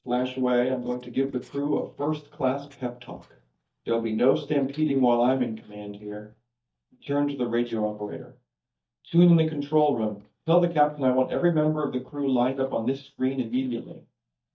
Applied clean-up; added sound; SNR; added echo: neural mask model DeepFilterNet 3.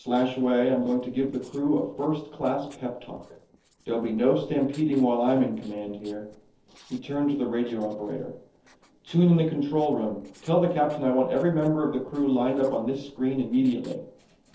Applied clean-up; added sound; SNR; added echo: neural separator model SepFormer DNS4.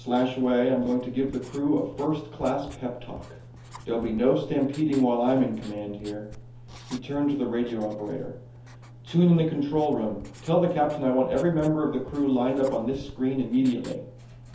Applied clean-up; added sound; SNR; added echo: none; Writing; 19 dB; reverberation time 0.5 s.